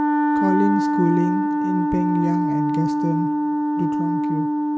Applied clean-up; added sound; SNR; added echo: none; Wind instrument, woodwind instrument; -4 dB; reverberation time 1.2 s.